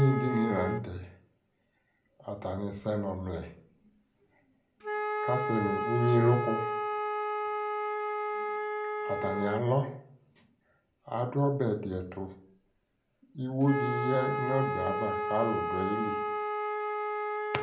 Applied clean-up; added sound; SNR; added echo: none; Wind instrument, woodwind instrument; 2 dB; reverberation time 0.4 s.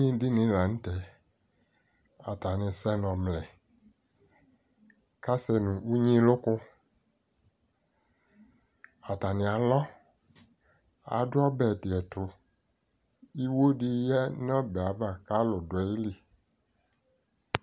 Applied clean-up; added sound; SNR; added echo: none; none; none; none.